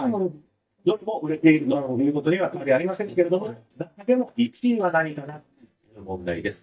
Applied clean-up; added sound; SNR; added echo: neural mask model DeepFilterNet 3.